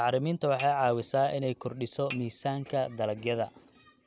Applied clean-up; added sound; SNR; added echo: none; Dishes, pots, and pans / Chink, clink; 18 dB; none.